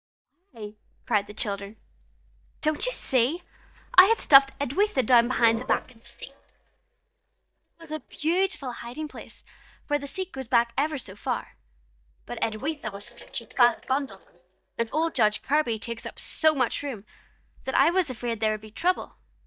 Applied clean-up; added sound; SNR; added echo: neural mask model DeepFilterNet 3.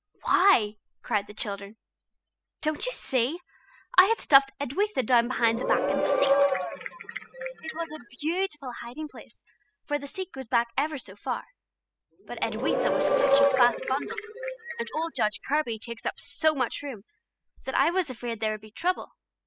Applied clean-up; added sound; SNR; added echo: classical method spectral subtraction.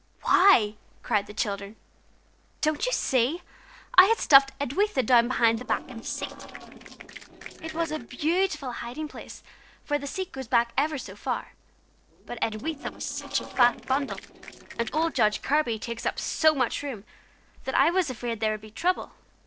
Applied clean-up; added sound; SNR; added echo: neural separator model SepFormer DNS4.